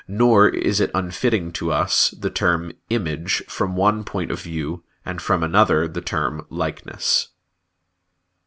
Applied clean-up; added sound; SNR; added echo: none; none; none; none.